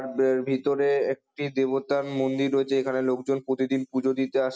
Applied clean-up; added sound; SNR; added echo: none; none; none; none.